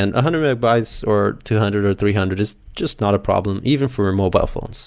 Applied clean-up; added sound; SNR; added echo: none; none; none; none.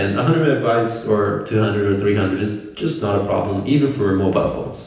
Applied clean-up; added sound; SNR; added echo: none; none; none; reverberation time 0.9 s.